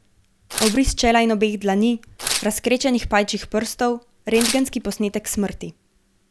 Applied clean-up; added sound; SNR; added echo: none; Tearing; 8 dB; none.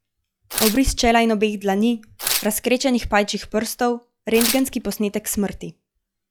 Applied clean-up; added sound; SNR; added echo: classical method log-MMSE.